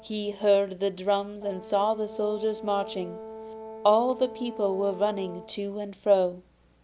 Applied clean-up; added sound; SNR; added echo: none; Brass instrument; 16 dB; none.